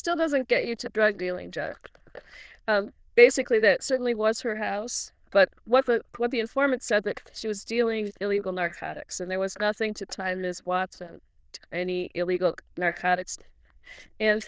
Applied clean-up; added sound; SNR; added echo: neural diffusion model UNIVERSE++.